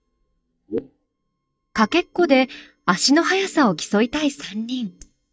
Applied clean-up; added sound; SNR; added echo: neural mask model DeepFilterNet 3.